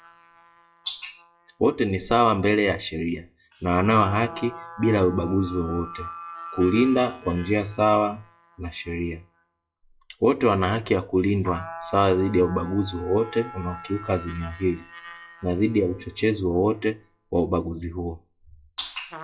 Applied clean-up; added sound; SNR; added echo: classical method WPE with log-MMSE.